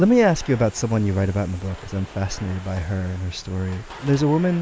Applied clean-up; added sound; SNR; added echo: none; Domestic sounds, home sounds; 20 dB; none.